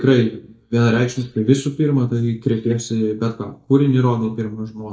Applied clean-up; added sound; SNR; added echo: neural mask model DeepFilterNet 3.